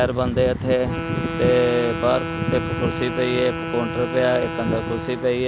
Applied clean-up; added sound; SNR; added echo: none; Wind instrument, woodwind instrument; 7 dB; none.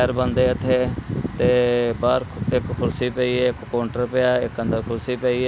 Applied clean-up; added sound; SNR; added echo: none; none; none; none.